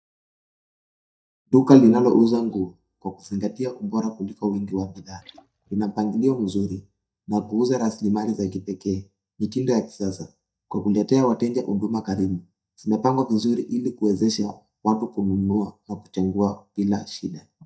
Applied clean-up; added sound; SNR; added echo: neural mask model DeepFilterNet 3.